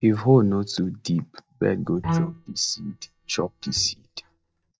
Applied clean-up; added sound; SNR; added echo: neural mask model DeepFilterNet 3.